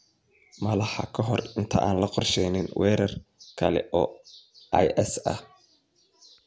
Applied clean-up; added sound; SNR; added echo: none; none; none; none.